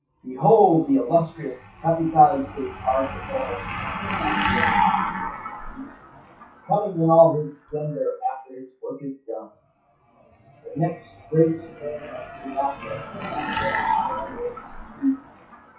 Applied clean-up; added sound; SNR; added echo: classical method WPE with log-MMSE.